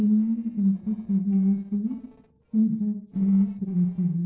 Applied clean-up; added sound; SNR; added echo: neural separator model SepFormer DNS4.